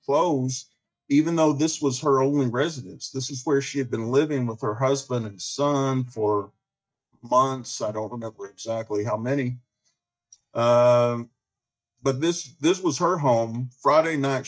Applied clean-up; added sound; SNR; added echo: neural mask model DeepFilterNet 3.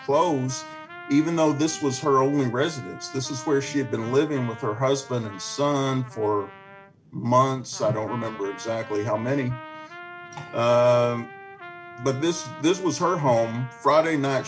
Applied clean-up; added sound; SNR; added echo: none; Trumpet; 17 dB; none.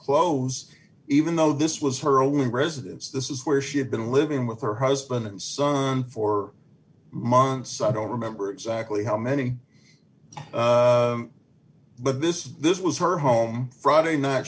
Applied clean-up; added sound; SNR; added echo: none; none; none; none.